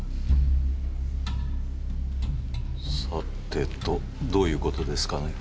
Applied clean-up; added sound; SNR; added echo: none; none; none; none.